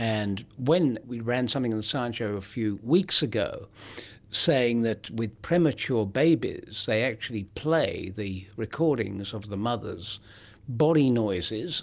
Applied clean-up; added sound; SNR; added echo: none; none; none; none.